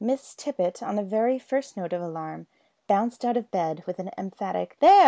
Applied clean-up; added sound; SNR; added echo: none; none; none; none.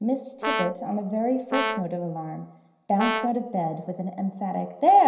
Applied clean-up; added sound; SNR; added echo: none; Brass instrument; 7 dB; reverberation time 0.9 s.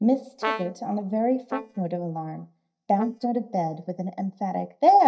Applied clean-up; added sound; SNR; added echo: neural mask model DeepFilterNet 3.